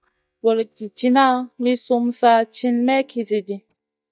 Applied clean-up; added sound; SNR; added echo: neural mask model DeepFilterNet 3.